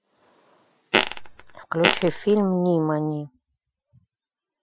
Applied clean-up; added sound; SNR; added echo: classical method Wiener filter.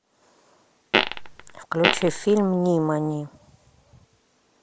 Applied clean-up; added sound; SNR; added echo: none; Fart; -1 dB; none.